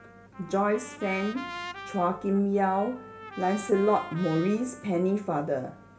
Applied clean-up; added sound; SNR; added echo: none; Trumpet; 15 dB; reverberation time 0.8 s.